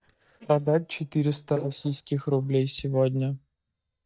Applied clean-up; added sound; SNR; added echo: neural mask model DeepFilterNet 3.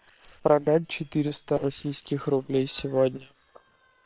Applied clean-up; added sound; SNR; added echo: neural separator model SepFormer WHAM!.